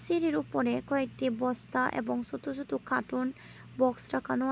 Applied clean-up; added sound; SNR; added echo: none; none; none; none.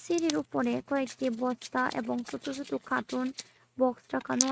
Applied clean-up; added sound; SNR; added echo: neural mask model RNNoise.